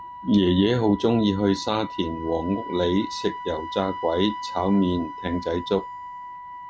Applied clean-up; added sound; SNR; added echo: none; Wind instrument, woodwind instrument; 12 dB; none.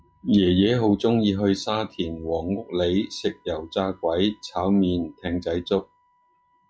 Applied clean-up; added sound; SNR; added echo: classical method log-MMSE.